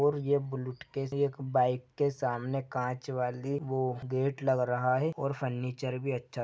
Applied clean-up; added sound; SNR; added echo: none; none; none; none.